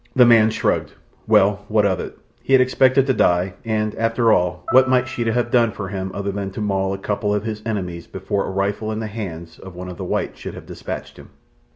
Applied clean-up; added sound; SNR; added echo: none; Piano; 15 dB; none.